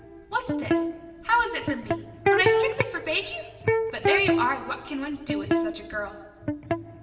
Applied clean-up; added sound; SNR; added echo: none; Electric guitar; -3 dB; reverberation time 1.1 s.